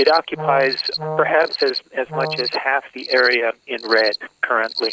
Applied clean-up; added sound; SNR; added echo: none; Cricket + Brass instrument; 8 dB; none.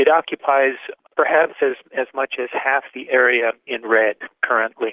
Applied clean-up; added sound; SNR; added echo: none; none; none; none.